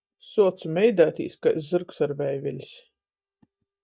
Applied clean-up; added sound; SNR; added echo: neural mask model DeepFilterNet 3.